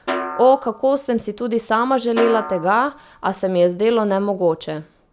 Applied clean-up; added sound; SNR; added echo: none; Snare drum; 12 dB; none.